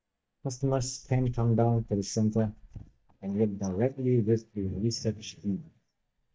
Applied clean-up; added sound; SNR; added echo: neural mask model DeepFilterNet 3.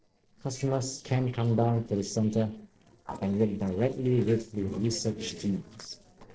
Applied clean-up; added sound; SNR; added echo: neural separator model SepFormer DNS4.